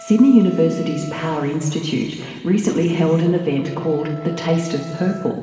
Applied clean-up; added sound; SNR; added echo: none; Wind instrument, woodwind instrument; 19 dB; reverberation time 2.1 s.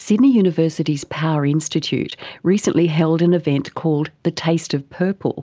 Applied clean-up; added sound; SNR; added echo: none; none; none; none.